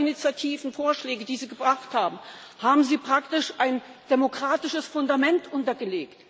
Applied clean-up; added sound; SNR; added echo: none; none; none; none.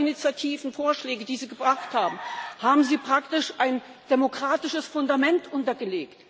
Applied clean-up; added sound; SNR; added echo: none; Chicken, rooster; 15 dB; none.